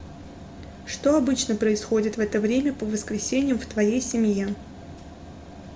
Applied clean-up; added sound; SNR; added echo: none; none; none; none.